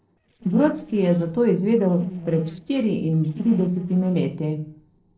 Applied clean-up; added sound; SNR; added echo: neural separator model SepFormer DNS4.